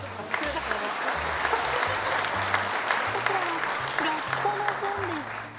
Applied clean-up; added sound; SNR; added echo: none; Applause; -5 dB; none.